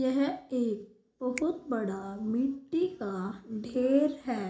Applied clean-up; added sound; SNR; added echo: none; Finger snapping; 20 dB; reverberation time 0.4 s.